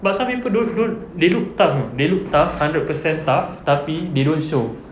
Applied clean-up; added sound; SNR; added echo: none; none; none; none.